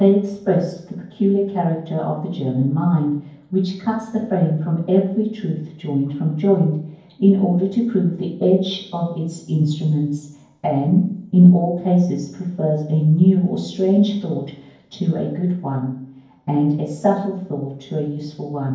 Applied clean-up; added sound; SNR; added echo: none; none; none; reverberation time 0.9 s.